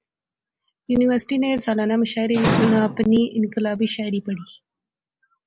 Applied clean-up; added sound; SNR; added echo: none; none; none; none.